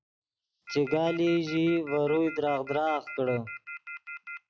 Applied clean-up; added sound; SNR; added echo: classical method log-MMSE.